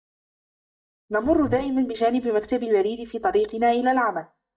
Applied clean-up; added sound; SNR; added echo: neural mask model DeepFilterNet 3.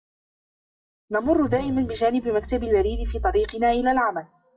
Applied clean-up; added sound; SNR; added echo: classical method WPE with log-MMSE.